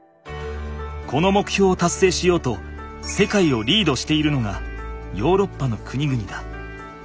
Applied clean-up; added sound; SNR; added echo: none; none; none; none.